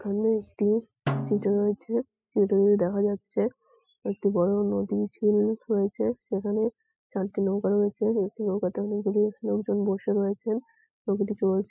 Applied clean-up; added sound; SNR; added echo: classical method spectral subtraction.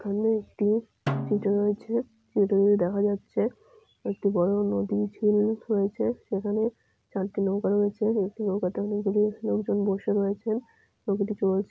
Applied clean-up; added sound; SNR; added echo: none; Snare drum; 11 dB; none.